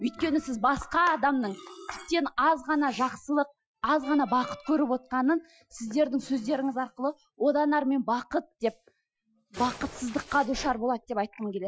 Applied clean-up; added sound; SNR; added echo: classical method Wiener filter.